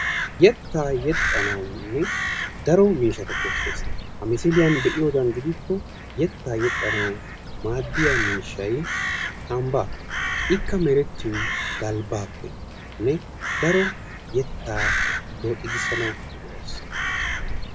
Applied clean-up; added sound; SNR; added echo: none; Crow; 3 dB; none.